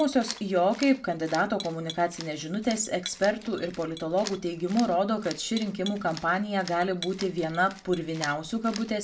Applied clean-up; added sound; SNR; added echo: none; Cat; 16 dB; reverberation time 0.3 s.